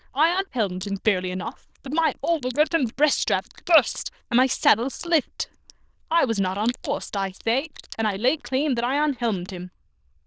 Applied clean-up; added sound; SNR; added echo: neural diffusion model UNIVERSE++.